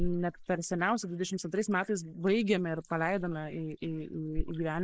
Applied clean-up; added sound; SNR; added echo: neural mask model Resemble Enhance denoiser.